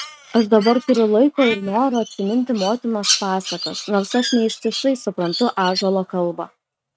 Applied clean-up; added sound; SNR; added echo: neural mask model RNNoise.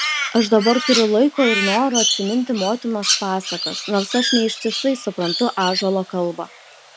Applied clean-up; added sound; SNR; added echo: none; Crow; 5 dB; none.